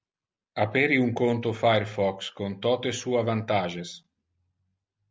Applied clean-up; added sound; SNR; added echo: none; none; none; none.